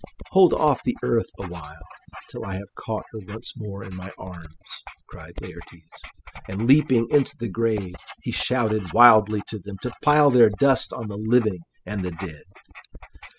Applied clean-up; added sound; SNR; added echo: classical method spectral subtraction.